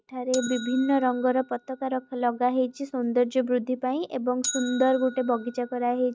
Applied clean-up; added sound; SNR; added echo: neural mask model RNNoise.